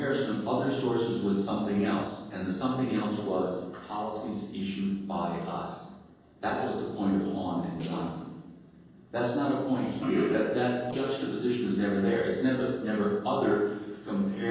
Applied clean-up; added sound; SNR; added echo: neural separator model SepFormer DNS4.